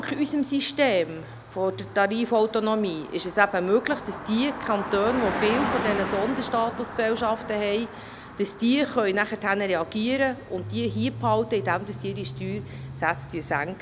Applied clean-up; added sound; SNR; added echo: none; Car passing by; 10 dB; none.